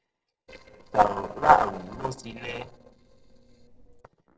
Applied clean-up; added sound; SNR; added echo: neural separator model SepFormer DNS4.